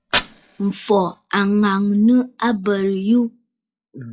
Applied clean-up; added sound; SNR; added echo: classical method log-MMSE.